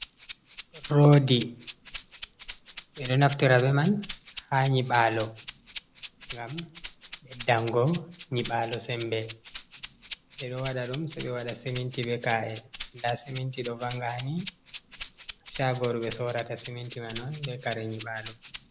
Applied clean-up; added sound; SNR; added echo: none; Rattle (instrument); 6 dB; none.